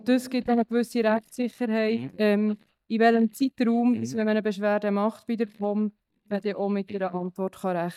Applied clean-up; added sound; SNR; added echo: neural mask model DeepFilterNet 3.